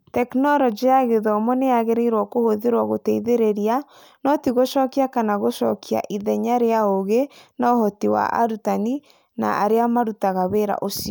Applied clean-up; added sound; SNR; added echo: none; none; none; none.